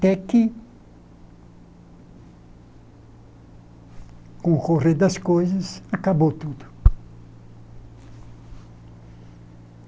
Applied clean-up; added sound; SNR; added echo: none; none; none; none.